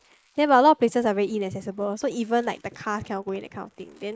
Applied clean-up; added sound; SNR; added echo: neural mask model Resemble Enhance denoiser.